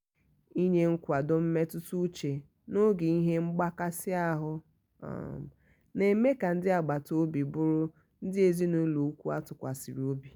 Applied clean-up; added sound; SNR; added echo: none; none; none; none.